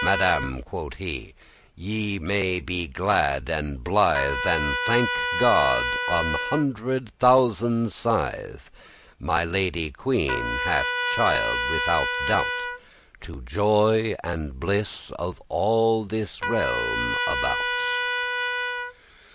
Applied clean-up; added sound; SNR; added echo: none; Trumpet; 5 dB; none.